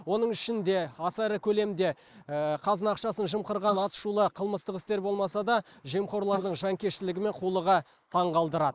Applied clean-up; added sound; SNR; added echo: neural mask model Resemble Enhance denoiser.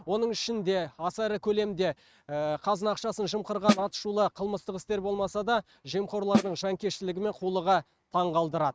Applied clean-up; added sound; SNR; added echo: neural mask model RNNoise.